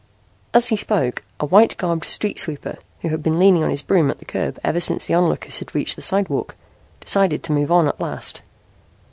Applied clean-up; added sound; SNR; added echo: none; none; none; none.